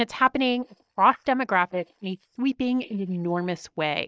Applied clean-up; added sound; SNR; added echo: neural mask model DeepFilterNet 3.